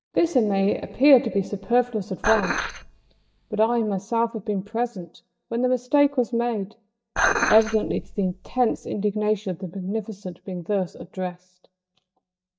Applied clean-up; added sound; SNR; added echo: neural mask model DeepFilterNet 3.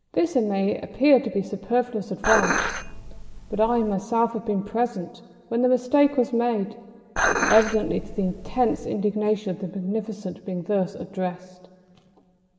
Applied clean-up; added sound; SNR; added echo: none; Dishes, pots, and pans; 2 dB; reverberation time 2.0 s.